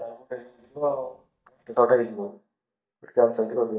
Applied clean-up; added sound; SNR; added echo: neural mask model DeepFilterNet 3.